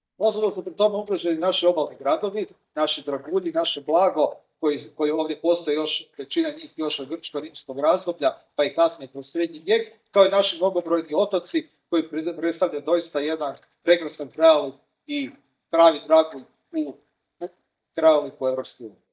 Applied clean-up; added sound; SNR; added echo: neural mask model DeepFilterNet 3.